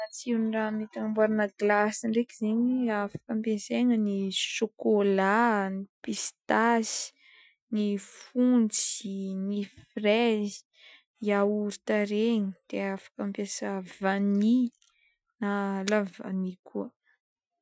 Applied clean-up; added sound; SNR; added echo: classical method Wiener filter.